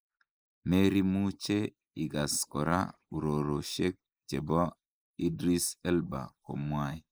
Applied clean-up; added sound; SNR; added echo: neural mask model Resemble Enhance denoiser.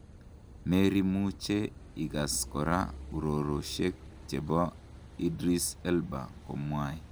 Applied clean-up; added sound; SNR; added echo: none; Car passing by / Idling / Accelerating, revving, vroom; 15 dB; none.